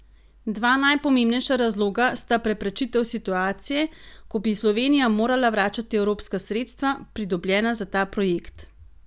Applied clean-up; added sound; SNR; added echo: none; none; none; none.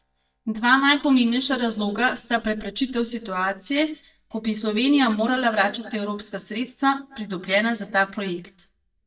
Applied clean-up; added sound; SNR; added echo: neural mask model DeepFilterNet 3.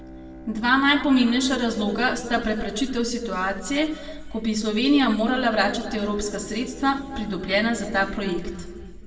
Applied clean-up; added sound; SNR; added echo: none; Bowed string instrument; 19 dB; reverberation time 1.3 s.